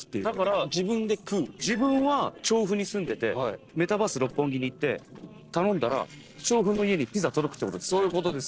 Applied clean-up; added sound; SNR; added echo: neural separator model SepFormer DNS4.